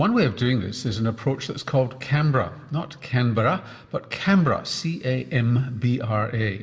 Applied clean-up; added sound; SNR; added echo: none; none; none; reverberation time 2.7 s.